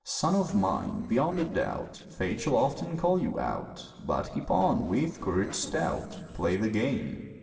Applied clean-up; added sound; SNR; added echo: neural separator model SepFormer DNS4.